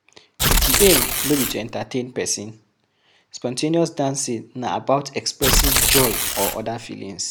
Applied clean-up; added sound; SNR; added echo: none; Tearing; -4 dB; none.